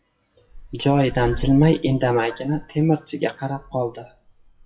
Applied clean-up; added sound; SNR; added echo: classical method WPE with log-MMSE.